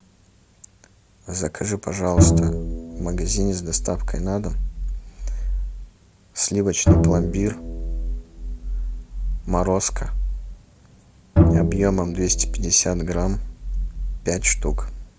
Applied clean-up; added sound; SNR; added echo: none; Bowed string instrument; -4 dB; none.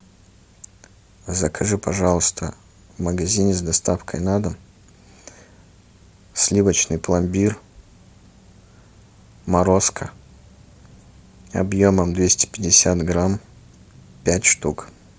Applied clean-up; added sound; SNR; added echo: none; none; none; none.